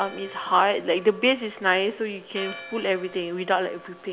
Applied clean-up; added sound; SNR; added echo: none; Church bell; 19 dB; none.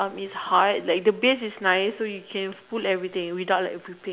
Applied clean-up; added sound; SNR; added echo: none; none; none; none.